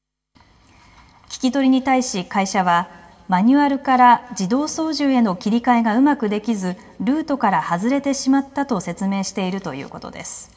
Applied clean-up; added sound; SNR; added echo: none; none; none; reverberation time 0.4 s.